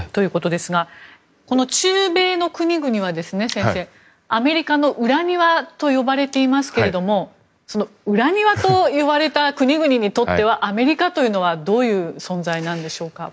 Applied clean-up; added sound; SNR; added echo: none; none; none; none.